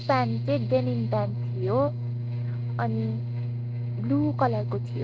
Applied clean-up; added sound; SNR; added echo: neural mask model RNNoise.